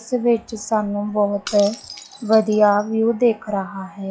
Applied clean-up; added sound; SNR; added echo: classical method log-MMSE.